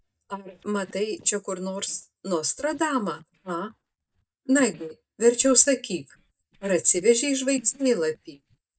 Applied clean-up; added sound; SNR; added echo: neural mask model DeepFilterNet 3.